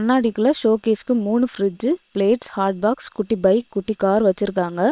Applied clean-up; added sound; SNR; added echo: neural separator model SepFormer WHAM!.